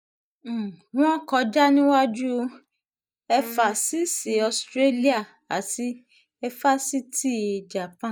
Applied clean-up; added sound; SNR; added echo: neural mask model DeepFilterNet 3.